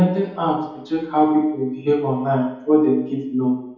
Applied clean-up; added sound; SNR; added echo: none; none; none; reverberation time 2.0 s.